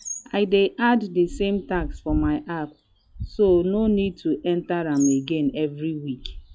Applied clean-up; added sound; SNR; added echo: classical method log-MMSE.